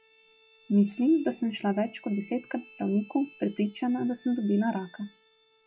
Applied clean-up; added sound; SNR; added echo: classical method log-MMSE.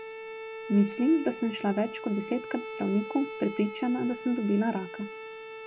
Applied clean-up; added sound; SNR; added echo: none; Bowed string instrument; 11 dB; none.